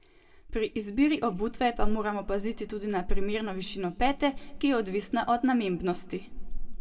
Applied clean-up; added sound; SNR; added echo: none; none; none; reverberation time 0.8 s.